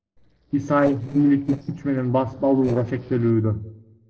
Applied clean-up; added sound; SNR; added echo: neural separator model SepFormer DNS4.